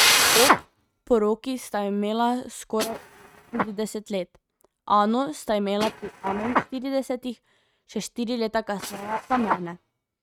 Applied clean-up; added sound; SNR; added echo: neural mask model RNNoise.